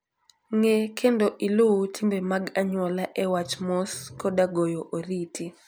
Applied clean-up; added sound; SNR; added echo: none; none; none; none.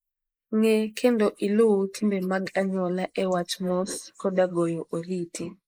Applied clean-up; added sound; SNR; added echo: neural mask model Resemble Enhance denoiser.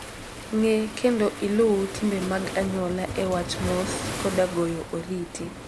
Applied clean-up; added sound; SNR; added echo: none; Waves, surf; 9 dB; none.